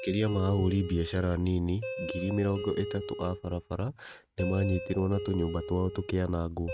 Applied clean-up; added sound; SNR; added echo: neural mask model RNNoise.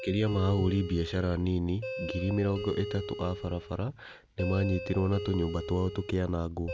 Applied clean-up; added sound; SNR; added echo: none; Doorbell; 10 dB; none.